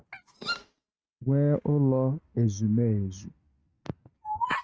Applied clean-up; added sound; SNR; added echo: neural mask model RNNoise.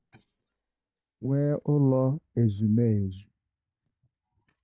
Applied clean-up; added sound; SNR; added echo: neural mask model DeepFilterNet 3.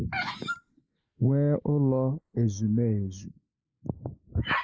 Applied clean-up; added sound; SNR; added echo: neural mask model Resemble Enhance denoiser.